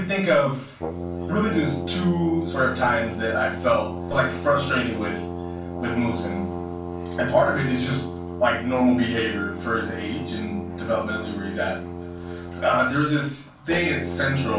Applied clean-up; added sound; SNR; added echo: none; Brass instrument; 7 dB; reverberation time 0.3 s.